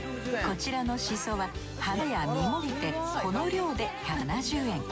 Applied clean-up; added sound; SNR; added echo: none; none; none; none.